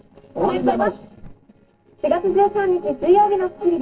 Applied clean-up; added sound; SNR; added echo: neural separator model SepFormer DNS4.